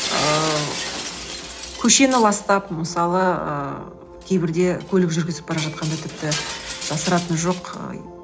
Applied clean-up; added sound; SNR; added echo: none; Shatter; 10 dB; reverberation time 0.4 s.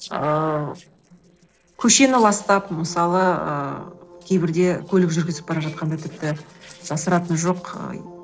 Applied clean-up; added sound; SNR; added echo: neural separator model SepFormer DNS4.